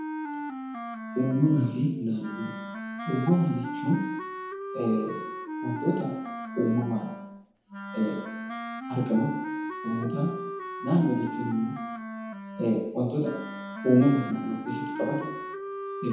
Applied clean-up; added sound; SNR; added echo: none; Wind instrument, woodwind instrument; 7 dB; reverberation time 0.9 s.